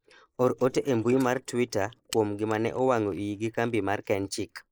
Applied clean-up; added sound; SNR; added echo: neural mask model Resemble Enhance denoiser.